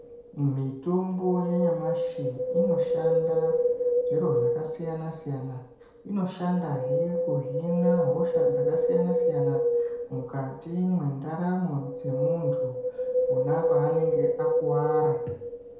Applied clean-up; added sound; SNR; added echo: none; Wind; -3 dB; reverberation time 0.5 s.